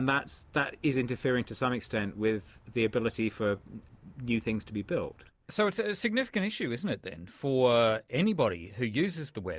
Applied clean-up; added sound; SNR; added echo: none; none; none; none.